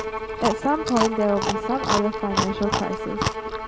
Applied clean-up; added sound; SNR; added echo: none; Bowed string instrument + Chewing, mastication; 1 dB; none.